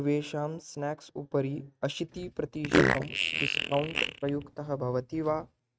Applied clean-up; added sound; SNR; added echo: neural mask model RNNoise.